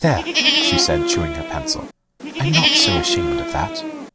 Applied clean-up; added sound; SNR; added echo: none; Livestock, farm animals, working animals; -2 dB; none.